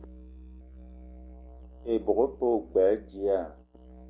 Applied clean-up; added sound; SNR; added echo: neural mask model RNNoise.